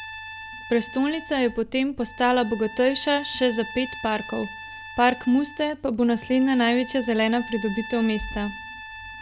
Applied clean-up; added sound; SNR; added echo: none; Trumpet; 14 dB; none.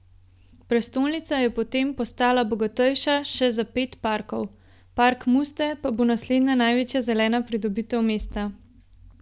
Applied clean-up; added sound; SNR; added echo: none; none; none; none.